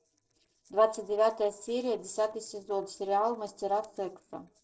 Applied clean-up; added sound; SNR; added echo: neural separator model SepFormer DNS4.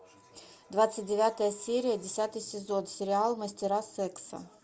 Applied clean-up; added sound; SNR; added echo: none; none; none; none.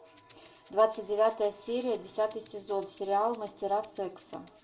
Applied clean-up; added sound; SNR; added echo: none; Rattle (instrument); 17 dB; reverberation time 0.3 s.